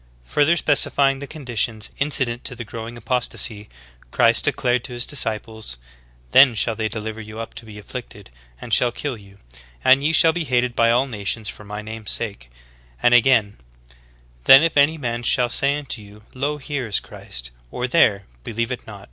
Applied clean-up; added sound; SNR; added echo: none; none; none; none.